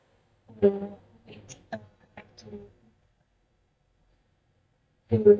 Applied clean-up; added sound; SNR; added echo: neural mask model DeepFilterNet 3.